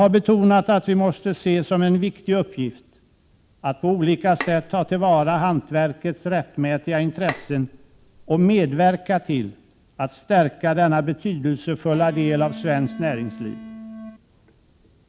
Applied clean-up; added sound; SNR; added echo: none; Electric guitar + Bowed string instrument; 15 dB; none.